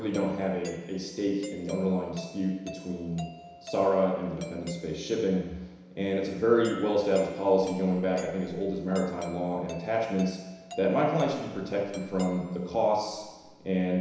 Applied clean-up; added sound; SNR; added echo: none; Doorbell; 18 dB; reverberation time 1.0 s.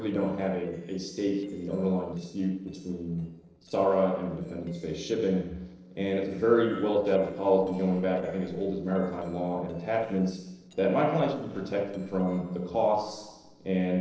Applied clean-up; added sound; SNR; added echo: neural separator model SepFormer DNS4.